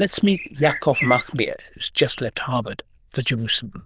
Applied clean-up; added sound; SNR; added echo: neural diffusion model UNIVERSE++.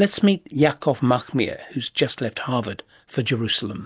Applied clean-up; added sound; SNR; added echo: none; none; none; none.